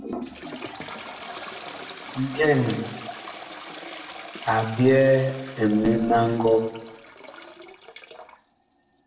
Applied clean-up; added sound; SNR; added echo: none; Toilet flush; 13 dB; reverberation time 0.8 s.